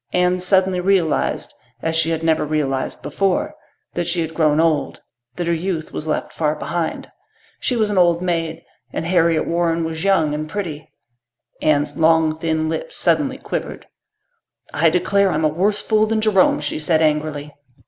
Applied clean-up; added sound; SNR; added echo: none; none; none; none.